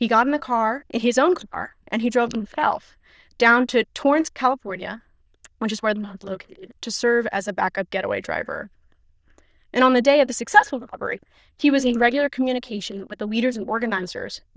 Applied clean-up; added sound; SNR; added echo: neural diffusion model UNIVERSE++.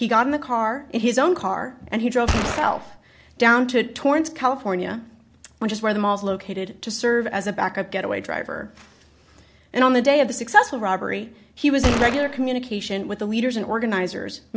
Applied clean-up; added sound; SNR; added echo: none; Gunshot, gunfire; 3 dB; none.